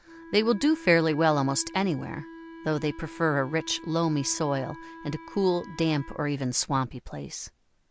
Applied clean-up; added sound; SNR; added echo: none; Wind instrument, woodwind instrument; 17 dB; none.